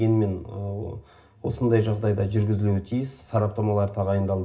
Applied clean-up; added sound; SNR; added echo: none; none; none; reverberation time 0.4 s.